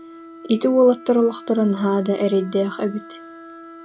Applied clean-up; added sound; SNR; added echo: none; Wind instrument, woodwind instrument; 19 dB; none.